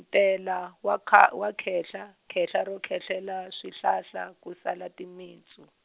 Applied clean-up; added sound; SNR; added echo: none; none; none; none.